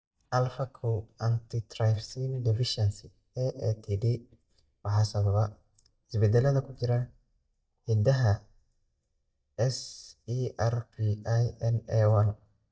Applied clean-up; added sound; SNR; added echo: neural mask model DeepFilterNet 3.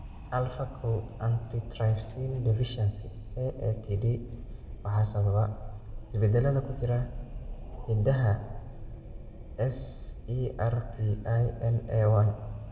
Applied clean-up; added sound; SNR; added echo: none; Wind; 12 dB; reverberation time 1.5 s.